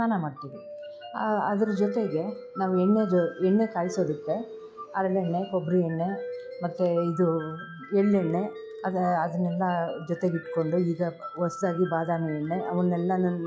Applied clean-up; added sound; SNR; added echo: classical method log-MMSE.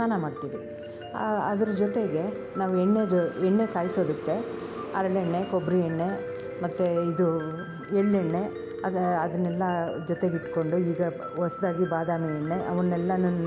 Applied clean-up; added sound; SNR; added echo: none; Piano; 11 dB; none.